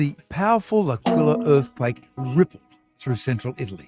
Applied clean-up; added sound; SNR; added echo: neural mask model RNNoise.